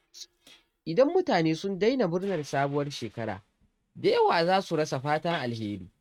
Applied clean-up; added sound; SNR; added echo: neural mask model RNNoise.